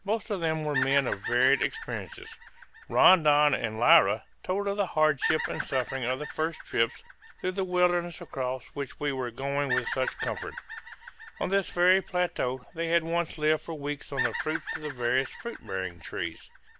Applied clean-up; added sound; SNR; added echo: none; Bird vocalization, bird call, bird song; 11 dB; none.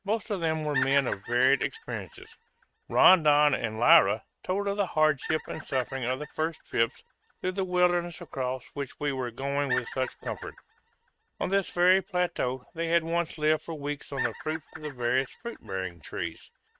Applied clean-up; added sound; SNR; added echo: neural mask model RNNoise.